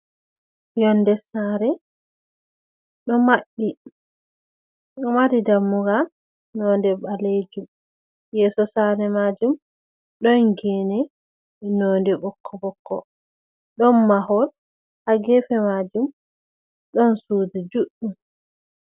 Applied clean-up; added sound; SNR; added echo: none; none; none; none.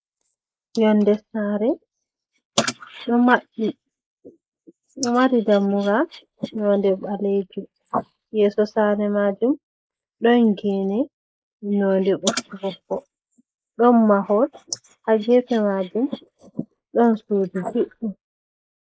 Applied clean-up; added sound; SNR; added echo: neural mask model Resemble Enhance denoiser.